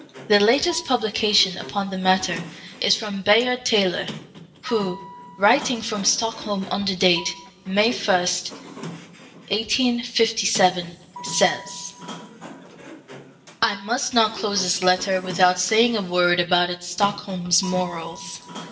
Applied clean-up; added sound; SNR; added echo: none; Sliding door; 16 dB; reverberation time 0.7 s.